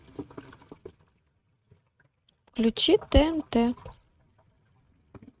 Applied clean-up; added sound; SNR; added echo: neural mask model RNNoise.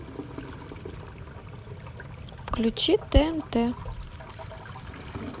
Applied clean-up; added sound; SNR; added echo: none; Toilet flush / Gurgling + Mechanisms; 10 dB; none.